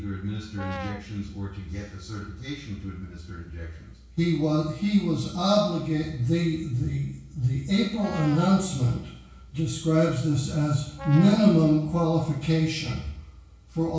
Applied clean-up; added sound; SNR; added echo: none; Brass instrument; 14 dB; reverberation time 0.6 s.